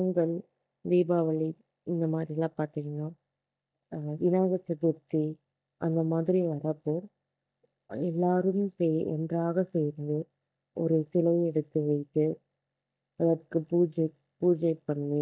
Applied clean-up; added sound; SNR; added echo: neural mask model DeepFilterNet 3.